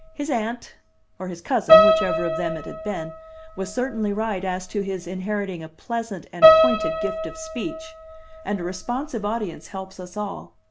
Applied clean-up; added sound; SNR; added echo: none; Piano; -4 dB; none.